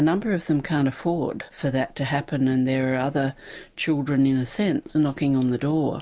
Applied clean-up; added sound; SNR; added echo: none; none; none; none.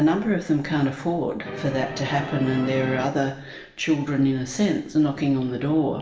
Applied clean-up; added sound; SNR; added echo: none; Musical instrument; 8 dB; reverberation time 0.7 s.